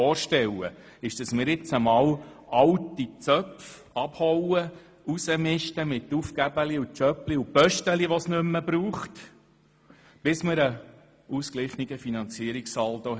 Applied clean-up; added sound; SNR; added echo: none; none; none; none.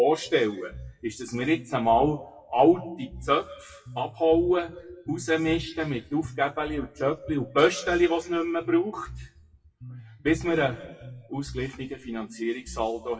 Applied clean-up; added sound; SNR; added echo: classical method WPE with log-MMSE.